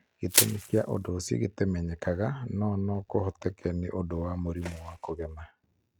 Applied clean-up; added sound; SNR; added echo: neural mask model RNNoise.